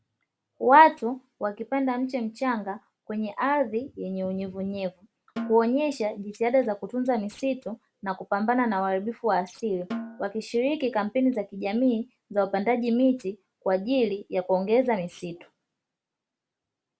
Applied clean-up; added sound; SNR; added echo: none; Snare drum; 14 dB; none.